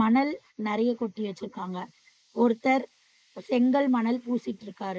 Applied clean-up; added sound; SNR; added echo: neural mask model Resemble Enhance denoiser.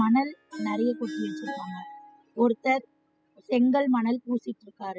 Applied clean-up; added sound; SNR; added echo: classical method spectral subtraction.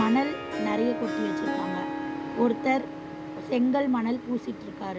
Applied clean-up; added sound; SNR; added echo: none; Harp; 5 dB; none.